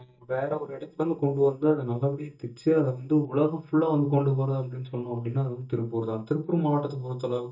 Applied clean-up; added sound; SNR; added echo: neural mask model DeepFilterNet 3.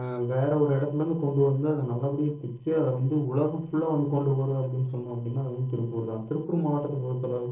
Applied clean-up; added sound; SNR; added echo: neural separator model SepFormer DNS4.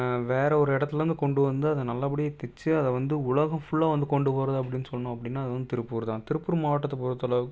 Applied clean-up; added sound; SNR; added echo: none; none; none; none.